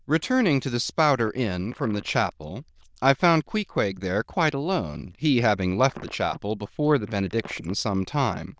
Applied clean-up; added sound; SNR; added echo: neural diffusion model UNIVERSE++.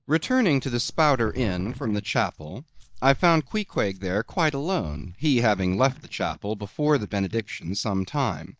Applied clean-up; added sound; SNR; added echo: neural mask model DeepFilterNet 3.